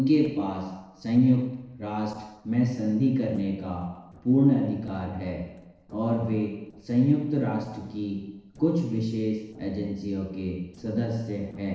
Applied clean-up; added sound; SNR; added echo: neural separator model SepFormer DNS4.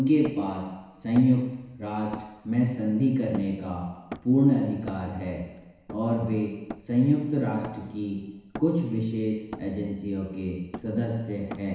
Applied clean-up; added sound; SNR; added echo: none; Hammer; 18 dB; reverberation time 1.0 s.